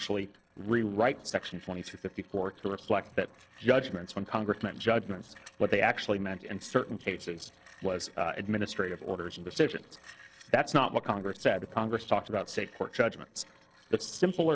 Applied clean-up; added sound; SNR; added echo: neural separator model SepFormer DNS4.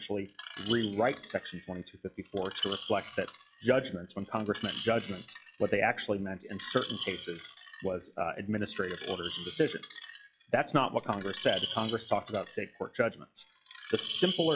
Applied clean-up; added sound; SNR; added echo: classical method log-MMSE.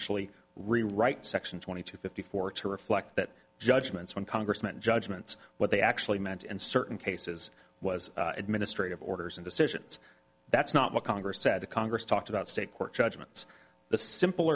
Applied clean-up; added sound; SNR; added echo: none; none; none; none.